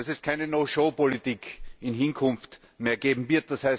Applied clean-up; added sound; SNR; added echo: none; none; none; none.